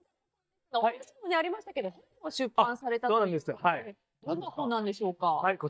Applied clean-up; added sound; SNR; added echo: neural mask model DeepFilterNet 3.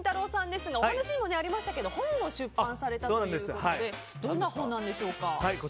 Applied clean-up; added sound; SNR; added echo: none; none; none; none.